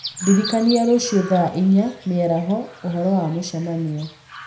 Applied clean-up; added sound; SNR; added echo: none; Chirp, tweet; 16 dB; reverberation time 0.5 s.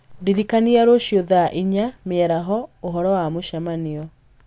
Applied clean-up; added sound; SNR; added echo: none; none; none; none.